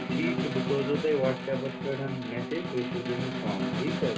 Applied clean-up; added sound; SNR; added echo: none; Snare drum; 1 dB; reverberation time 0.2 s.